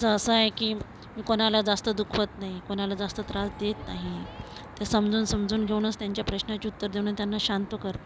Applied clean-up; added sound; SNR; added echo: none; Traffic noise, roadway noise + Crowd; 16 dB; none.